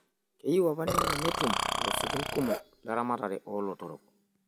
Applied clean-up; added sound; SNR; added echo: none; Burping, eructation; -2 dB; none.